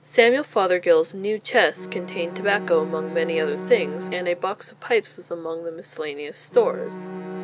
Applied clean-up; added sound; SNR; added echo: none; Bowed string instrument; 13 dB; none.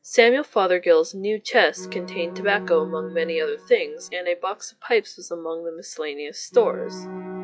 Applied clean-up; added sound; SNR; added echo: classical method log-MMSE.